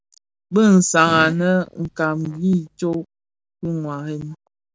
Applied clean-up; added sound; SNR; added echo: none; Fart; 15 dB; none.